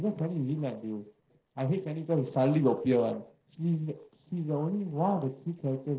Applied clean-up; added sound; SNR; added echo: neural separator model SepFormer DNS4.